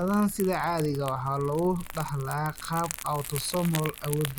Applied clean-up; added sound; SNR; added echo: none; Crumpling, crinkling; 12 dB; none.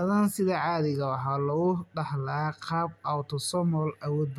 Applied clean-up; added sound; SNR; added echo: none; none; none; none.